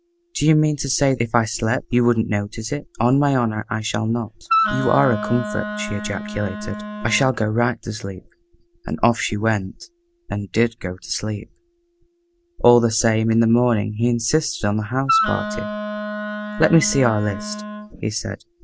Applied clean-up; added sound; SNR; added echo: none; Wind instrument, woodwind instrument; 4 dB; none.